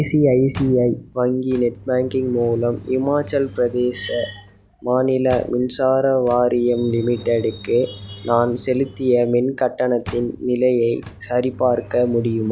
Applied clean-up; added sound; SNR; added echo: none; Engine; 19 dB; none.